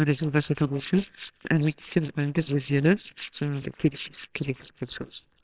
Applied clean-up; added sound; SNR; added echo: neural separator model SepFormer WHAMR!.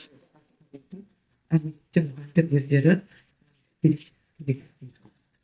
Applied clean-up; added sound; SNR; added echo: neural mask model DeepFilterNet 3.